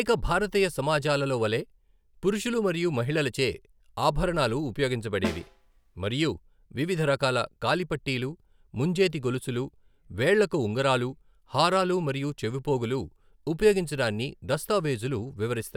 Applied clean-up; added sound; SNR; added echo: none; Snare drum; 11 dB; none.